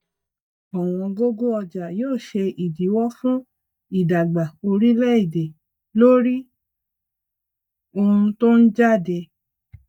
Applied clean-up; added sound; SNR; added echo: neural mask model DeepFilterNet 3.